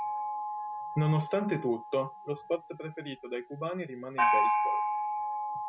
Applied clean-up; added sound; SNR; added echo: none; Gong; -1 dB; none.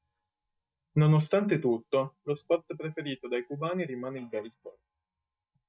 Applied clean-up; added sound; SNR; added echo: neural mask model DeepFilterNet 3.